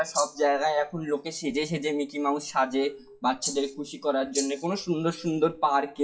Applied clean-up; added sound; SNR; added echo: classical method WPE with log-MMSE.